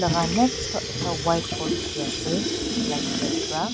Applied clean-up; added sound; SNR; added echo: none; Sink (filling or washing) / Water tap, faucet; 0 dB; none.